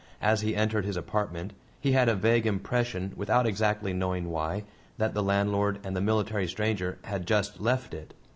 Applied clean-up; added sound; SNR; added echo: none; none; none; none.